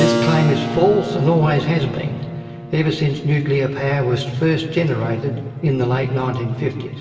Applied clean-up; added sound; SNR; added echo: none; Keyboard (musical); 9 dB; reverberation time 2.5 s.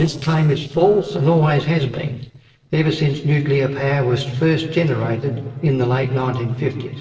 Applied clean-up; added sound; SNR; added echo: neural separator model SepFormer DNS4.